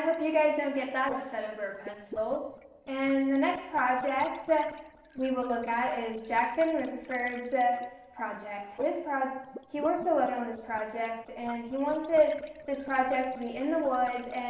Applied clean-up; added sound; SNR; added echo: neural separator model SepFormer DNS4.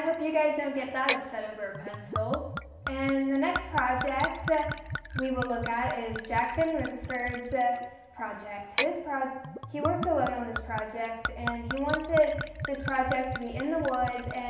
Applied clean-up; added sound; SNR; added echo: none; Gurgling / Chink, clink / Liquid; 7 dB; reverberation time 0.9 s.